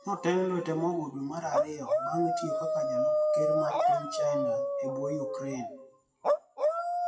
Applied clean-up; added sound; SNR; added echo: classical method WPE with log-MMSE.